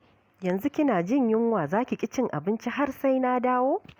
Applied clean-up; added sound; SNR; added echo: none; none; none; none.